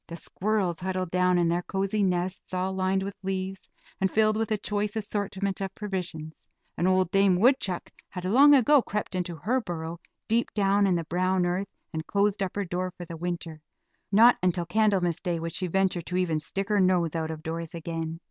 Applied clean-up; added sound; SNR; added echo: none; none; none; none.